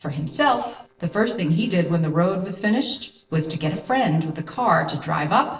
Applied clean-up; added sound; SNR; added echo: neural separator model SepFormer DNS4.